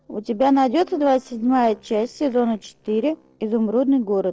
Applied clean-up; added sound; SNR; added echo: neural separator model SepFormer DNS4.